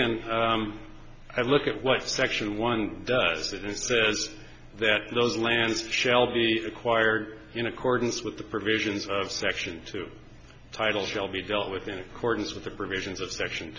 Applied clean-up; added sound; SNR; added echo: none; none; none; none.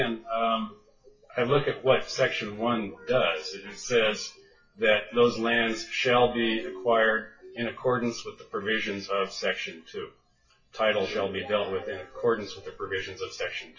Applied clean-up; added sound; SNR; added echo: classical method WPE with log-MMSE.